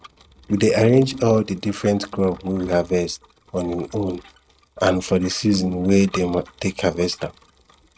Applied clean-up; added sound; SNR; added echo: neural mask model RNNoise.